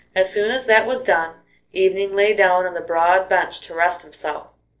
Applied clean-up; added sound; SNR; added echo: neural separator model SepFormer DNS4.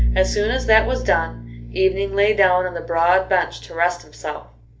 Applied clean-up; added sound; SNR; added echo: none; Bowed string instrument; 7 dB; reverberation time 0.3 s.